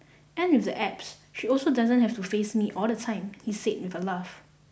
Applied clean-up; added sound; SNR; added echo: none; none; none; none.